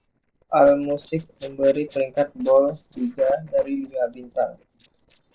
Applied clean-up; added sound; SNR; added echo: neural separator model SepFormer DNS4.